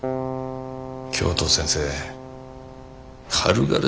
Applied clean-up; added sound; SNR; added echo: none; Keyboard (musical); 8 dB; none.